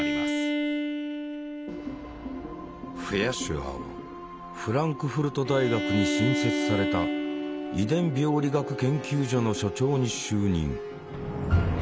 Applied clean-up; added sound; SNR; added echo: none; Bowed string instrument; 5 dB; none.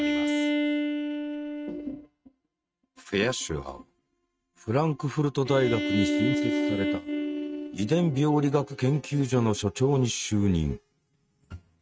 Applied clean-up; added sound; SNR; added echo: neural mask model RNNoise.